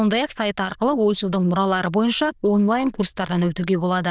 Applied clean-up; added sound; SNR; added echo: neural diffusion model UNIVERSE++.